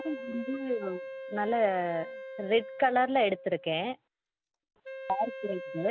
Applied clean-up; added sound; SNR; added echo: none; Wind instrument, woodwind instrument; 12 dB; none.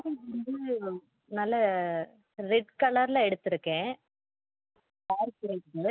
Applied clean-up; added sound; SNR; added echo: none; none; none; none.